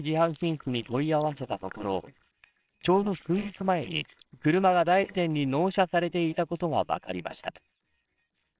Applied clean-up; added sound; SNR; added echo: neural separator model SepFormer WHAMR!.